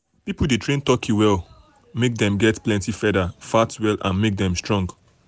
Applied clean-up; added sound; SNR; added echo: none; none; none; none.